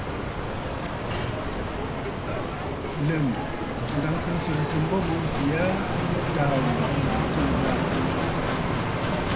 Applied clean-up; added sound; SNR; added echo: none; Bicycle; -4 dB; reverberation time 1.1 s.